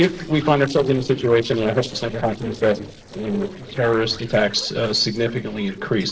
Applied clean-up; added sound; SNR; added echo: neural separator model SepFormer DNS4.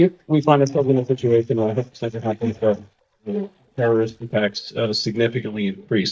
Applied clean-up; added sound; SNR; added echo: neural mask model DeepFilterNet 3.